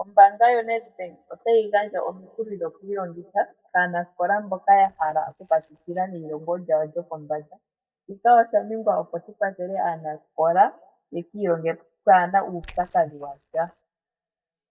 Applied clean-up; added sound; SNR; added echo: neural mask model DeepFilterNet 3.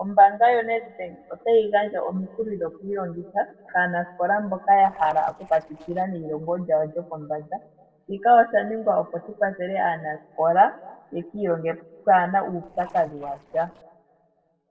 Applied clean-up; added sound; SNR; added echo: neural separator model SepFormer DNS4.